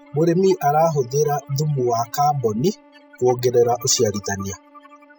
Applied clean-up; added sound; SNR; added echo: classical method spectral subtraction.